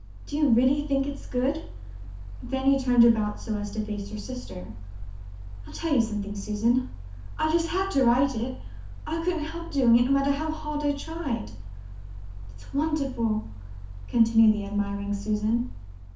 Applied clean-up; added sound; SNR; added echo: none; Mechanical fan; 10 dB; reverberation time 0.9 s.